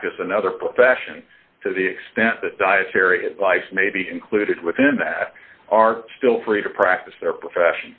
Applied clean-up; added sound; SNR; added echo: none; none; none; none.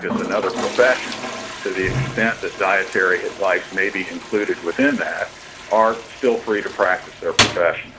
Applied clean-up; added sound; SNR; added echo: none; Toilet flush; 7 dB; none.